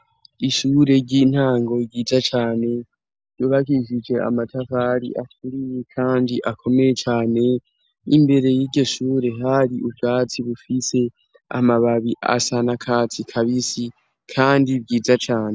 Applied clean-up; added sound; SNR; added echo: none; none; none; none.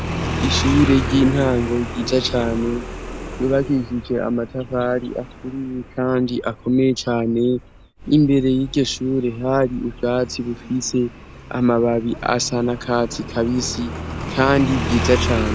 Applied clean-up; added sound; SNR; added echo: none; Motorcycle; 8 dB; none.